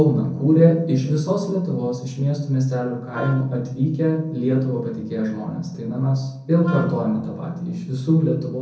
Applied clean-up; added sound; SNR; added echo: neural separator model SepFormer DNS4.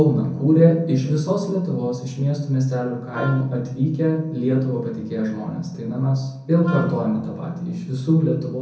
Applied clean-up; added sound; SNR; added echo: none; Wind instrument, woodwind instrument; 15 dB; reverberation time 0.6 s.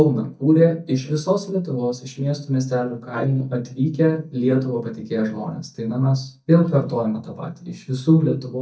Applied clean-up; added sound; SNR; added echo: neural mask model DeepFilterNet 3.